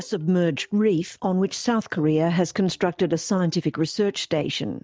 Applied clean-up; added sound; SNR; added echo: neural mask model DeepFilterNet 3.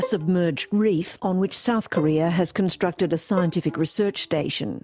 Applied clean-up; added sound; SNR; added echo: none; Bowed string instrument; 14 dB; none.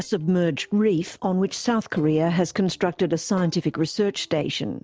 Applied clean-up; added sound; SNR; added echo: neural separator model SepFormer DNS4.